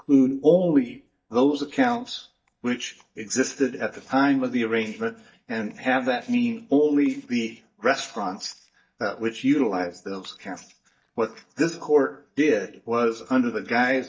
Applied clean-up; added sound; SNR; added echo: neural mask model DeepFilterNet 3.